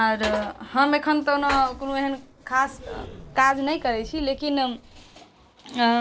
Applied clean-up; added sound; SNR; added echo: none; Zipper (clothing); 19 dB; none.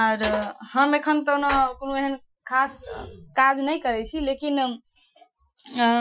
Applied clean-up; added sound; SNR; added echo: classical method Wiener filter.